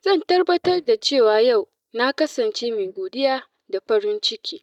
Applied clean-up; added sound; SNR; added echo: neural mask model DeepFilterNet 3.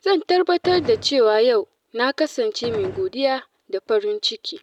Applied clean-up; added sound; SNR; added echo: none; Gunshot, gunfire; 14 dB; none.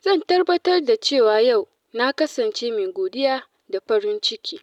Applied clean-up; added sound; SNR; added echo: none; none; none; none.